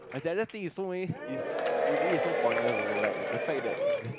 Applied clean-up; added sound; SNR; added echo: none; Applause / Crowd / Cheering; -3 dB; none.